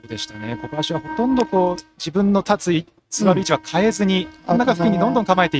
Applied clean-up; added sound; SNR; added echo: neural mask model RNNoise.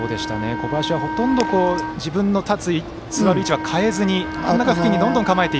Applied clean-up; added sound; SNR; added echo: none; Wind instrument, woodwind instrument; 8 dB; none.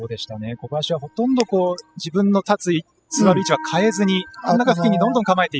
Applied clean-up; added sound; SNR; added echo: classical method spectral subtraction.